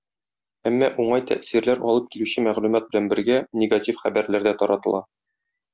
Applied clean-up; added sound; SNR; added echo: none; none; none; none.